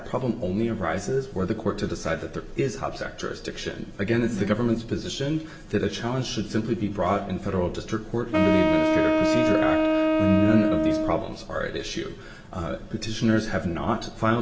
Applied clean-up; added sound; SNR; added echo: none; Wind instrument, woodwind instrument; -4 dB; reverberation time 0.6 s.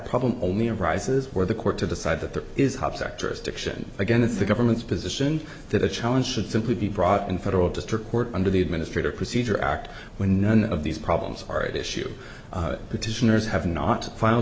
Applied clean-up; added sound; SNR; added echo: none; none; none; none.